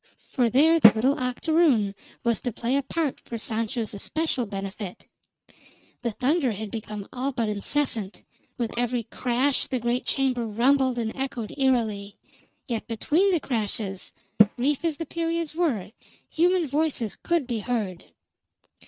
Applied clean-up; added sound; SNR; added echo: neural mask model RNNoise.